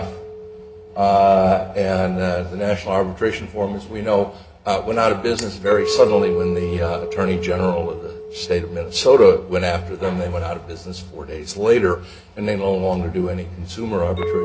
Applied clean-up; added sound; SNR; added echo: none; Chink, clink; 10 dB; reverberation time 0.3 s.